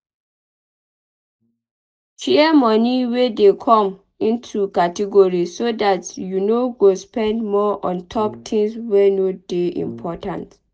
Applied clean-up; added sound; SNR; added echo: neural mask model DeepFilterNet 3.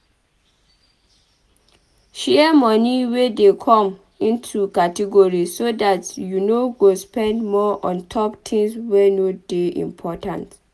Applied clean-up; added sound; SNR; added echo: none; none; none; none.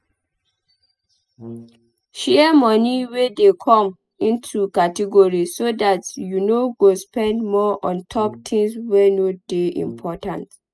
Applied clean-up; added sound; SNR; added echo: classical method spectral subtraction.